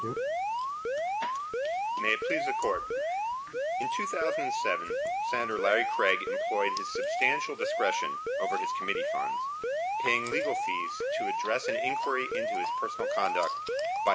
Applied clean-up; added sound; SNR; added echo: none; Alarm; -2 dB; none.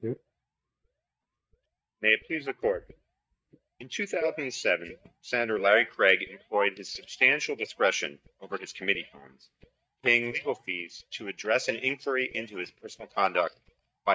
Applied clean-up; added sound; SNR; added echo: neural mask model DeepFilterNet 3.